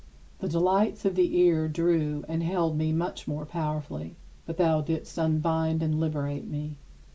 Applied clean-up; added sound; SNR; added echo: none; none; none; none.